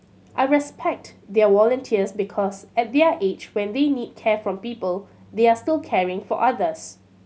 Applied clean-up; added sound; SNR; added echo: none; none; none; none.